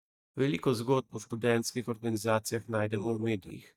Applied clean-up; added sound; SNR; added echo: neural mask model DeepFilterNet 3.